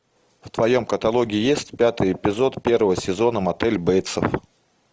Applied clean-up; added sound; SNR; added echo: none; none; none; none.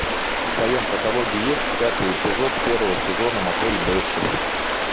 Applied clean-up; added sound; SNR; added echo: none; Stream; -2 dB; none.